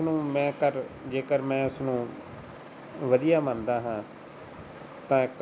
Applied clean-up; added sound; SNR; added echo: none; none; none; none.